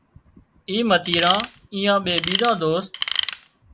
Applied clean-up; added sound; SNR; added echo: none; Tools; 1 dB; none.